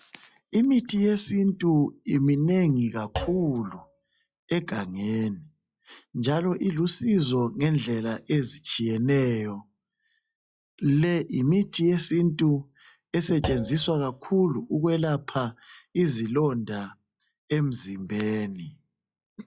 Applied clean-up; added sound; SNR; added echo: classical method log-MMSE.